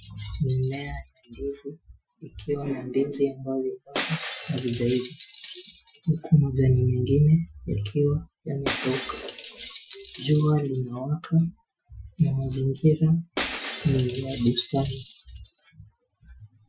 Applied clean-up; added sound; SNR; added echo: classical method Wiener filter.